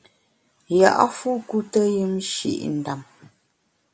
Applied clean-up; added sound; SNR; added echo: none; none; none; none.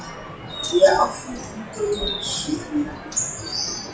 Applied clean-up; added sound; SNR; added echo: classical method WPE with log-MMSE.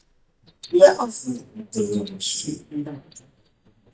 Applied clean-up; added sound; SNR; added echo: neural mask model DeepFilterNet 3.